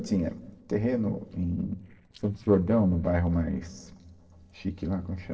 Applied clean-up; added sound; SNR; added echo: neural separator model SepFormer DNS4.